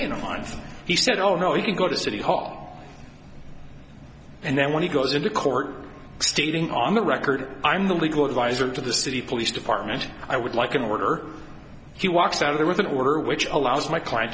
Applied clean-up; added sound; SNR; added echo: none; none; none; none.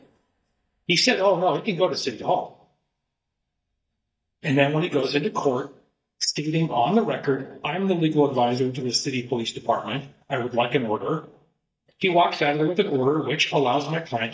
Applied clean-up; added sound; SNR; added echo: neural mask model DeepFilterNet 3.